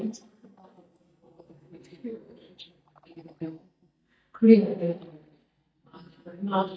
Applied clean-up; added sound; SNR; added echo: neural mask model DeepFilterNet 3.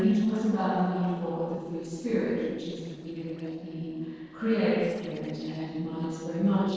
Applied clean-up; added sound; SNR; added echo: neural separator model SepFormer DNS4.